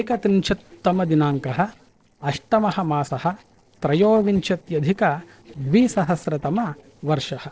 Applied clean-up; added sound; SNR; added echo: neural separator model SepFormer DNS4.